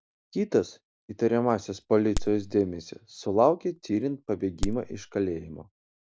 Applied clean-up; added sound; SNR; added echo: none; Crack; 8 dB; none.